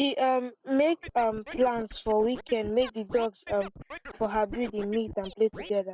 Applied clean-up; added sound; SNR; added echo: neural mask model Resemble Enhance denoiser.